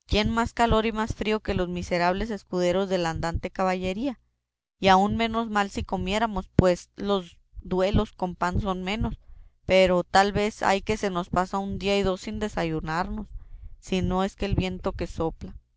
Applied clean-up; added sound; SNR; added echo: none; none; none; none.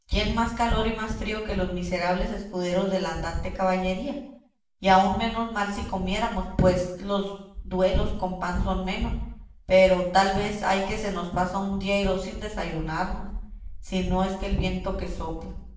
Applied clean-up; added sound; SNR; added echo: none; none; none; reverberation time 0.6 s.